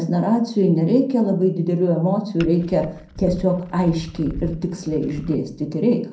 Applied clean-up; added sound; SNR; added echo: none; Glass; 16 dB; reverberation time 0.5 s.